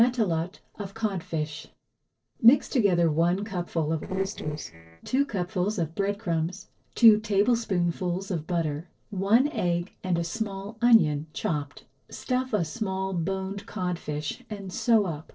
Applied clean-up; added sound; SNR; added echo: neural separator model SepFormer DNS4.